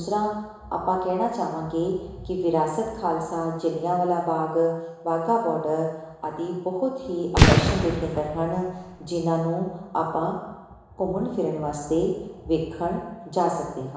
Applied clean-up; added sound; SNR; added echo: none; Fireworks; -4 dB; reverberation time 1.0 s.